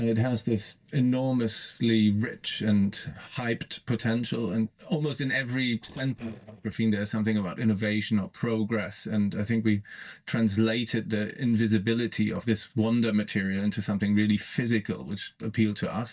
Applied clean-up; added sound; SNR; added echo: neural mask model DeepFilterNet 3.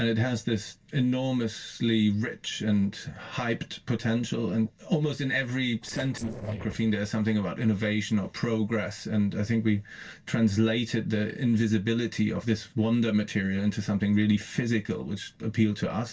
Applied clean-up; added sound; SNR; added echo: neural separator model SepFormer DNS4.